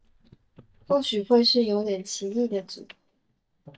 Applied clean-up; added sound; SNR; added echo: neural mask model DeepFilterNet 3.